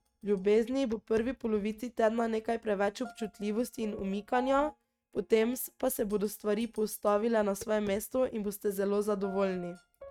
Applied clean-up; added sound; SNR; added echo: neural mask model RNNoise.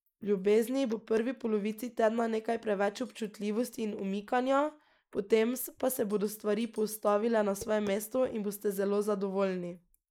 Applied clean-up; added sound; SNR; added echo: neural mask model Resemble Enhance denoiser.